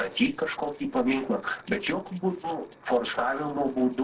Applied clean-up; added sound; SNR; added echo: neural separator model SepFormer DNS4.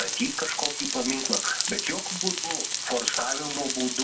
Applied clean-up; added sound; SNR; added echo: none; Frying (food); -2 dB; reverberation time 0.3 s.